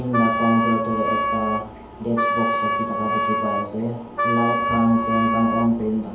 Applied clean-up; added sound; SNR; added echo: none; Wind instrument, woodwind instrument; 1 dB; reverberation time 2.2 s.